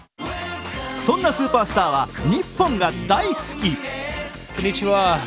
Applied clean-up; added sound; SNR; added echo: none; none; none; none.